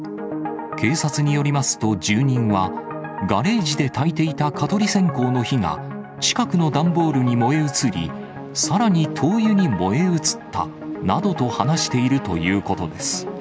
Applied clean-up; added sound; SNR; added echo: none; none; none; none.